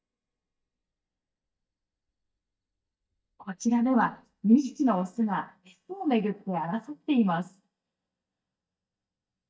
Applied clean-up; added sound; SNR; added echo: neural mask model DeepFilterNet 3.